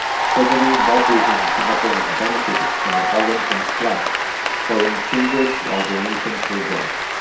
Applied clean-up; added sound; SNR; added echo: none; Applause / Cheering; -3 dB; reverberation time 0.6 s.